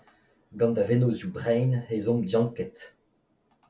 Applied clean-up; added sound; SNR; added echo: none; none; none; none.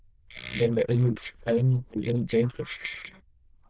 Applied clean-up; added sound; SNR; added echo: neural diffusion model UNIVERSE++.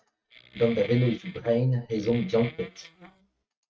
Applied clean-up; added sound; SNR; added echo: neural mask model RNNoise.